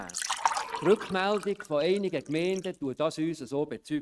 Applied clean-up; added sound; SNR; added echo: neural mask model RNNoise.